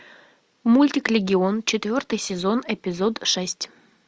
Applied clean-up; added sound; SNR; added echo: none; none; none; none.